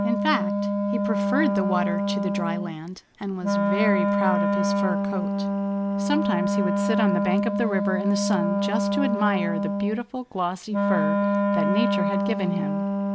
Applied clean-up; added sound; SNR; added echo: none; Wind instrument, woodwind instrument; -4 dB; none.